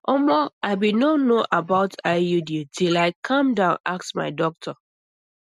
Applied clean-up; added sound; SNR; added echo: none; none; none; none.